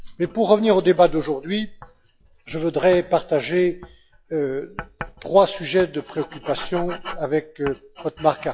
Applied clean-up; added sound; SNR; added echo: classical method log-MMSE.